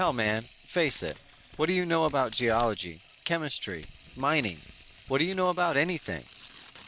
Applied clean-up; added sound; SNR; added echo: none; Tearing + Sink (filling or washing) / Water tap, faucet; 20 dB; none.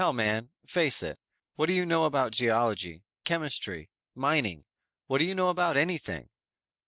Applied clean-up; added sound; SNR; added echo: none; none; none; none.